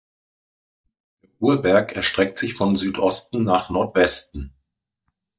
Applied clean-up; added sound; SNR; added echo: neural mask model DeepFilterNet 3.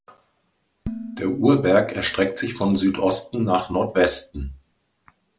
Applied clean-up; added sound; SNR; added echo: none; Dishes, pots, and pans; 17 dB; none.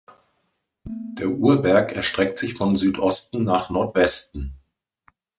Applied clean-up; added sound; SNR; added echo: neural mask model RNNoise.